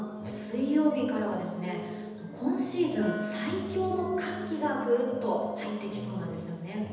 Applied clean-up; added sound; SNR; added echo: none; Wind instrument, woodwind instrument; 9 dB; reverberation time 1.1 s.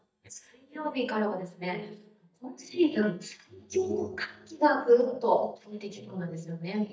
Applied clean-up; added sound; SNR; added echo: neural mask model DeepFilterNet 3.